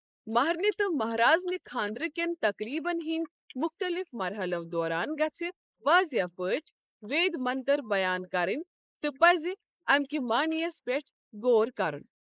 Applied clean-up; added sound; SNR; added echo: neural mask model Resemble Enhance denoiser.